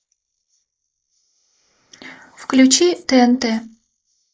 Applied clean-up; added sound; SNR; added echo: neural mask model Resemble Enhance denoiser.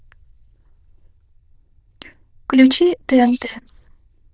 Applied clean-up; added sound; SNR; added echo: neural diffusion model UNIVERSE++.